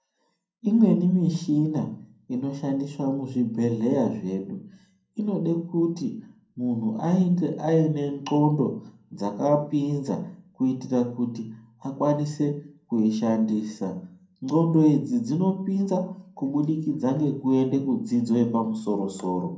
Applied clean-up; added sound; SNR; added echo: none; none; none; reverberation time 0.5 s.